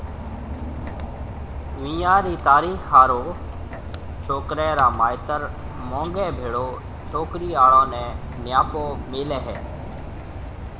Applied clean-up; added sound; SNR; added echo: none; Rain; 9 dB; none.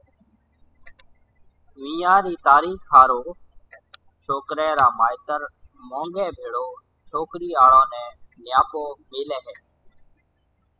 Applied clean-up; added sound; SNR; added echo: classical method spectral subtraction.